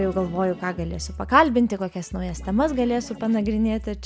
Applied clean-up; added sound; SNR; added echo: none; none; none; none.